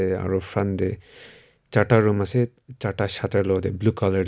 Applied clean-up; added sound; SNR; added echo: none; none; none; none.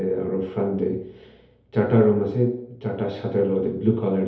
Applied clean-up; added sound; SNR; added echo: none; none; none; reverberation time 2.2 s.